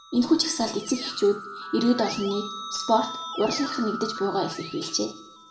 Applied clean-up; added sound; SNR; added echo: none; Keyboard (musical); 11 dB; reverberation time 0.5 s.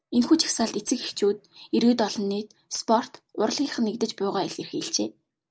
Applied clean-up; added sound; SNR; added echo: none; none; none; none.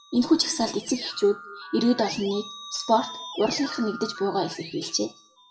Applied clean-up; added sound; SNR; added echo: classical method WPE with log-MMSE.